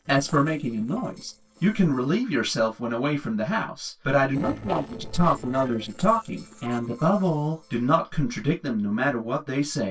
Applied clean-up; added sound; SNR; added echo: neural separator model SepFormer DNS4.